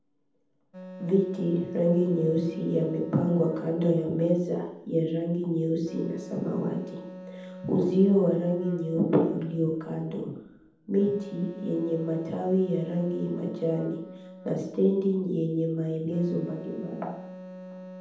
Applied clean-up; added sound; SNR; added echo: none; Wind instrument, woodwind instrument; 16 dB; reverberation time 0.8 s.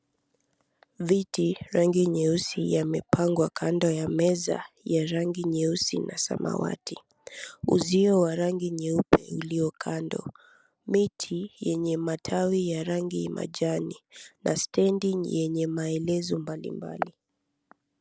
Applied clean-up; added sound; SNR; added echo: none; none; none; none.